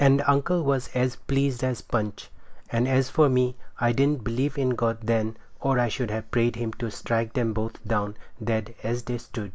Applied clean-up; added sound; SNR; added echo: none; none; none; none.